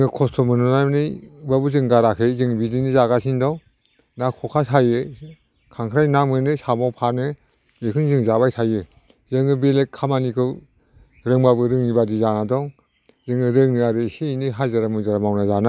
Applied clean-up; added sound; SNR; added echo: none; none; none; none.